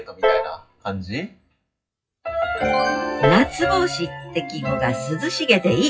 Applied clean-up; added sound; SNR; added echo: classical method WPE with log-MMSE.